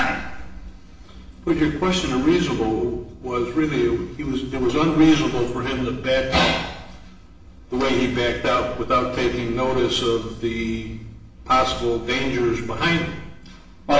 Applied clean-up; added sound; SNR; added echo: none; none; none; reverberation time 0.8 s.